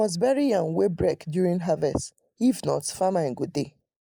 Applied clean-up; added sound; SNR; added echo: neural mask model Resemble Enhance denoiser.